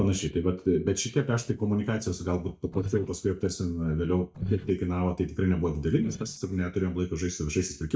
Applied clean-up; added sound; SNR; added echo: neural mask model DeepFilterNet 3.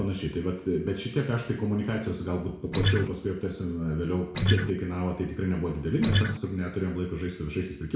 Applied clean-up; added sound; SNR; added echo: none; Acoustic guitar; -5 dB; reverberation time 0.6 s.